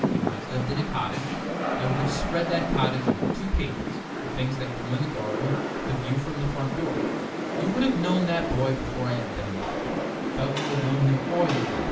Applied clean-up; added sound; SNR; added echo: none; Rain; 1 dB; reverberation time 0.3 s.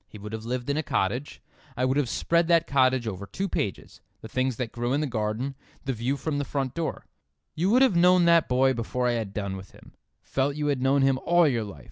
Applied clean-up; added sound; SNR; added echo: none; none; none; none.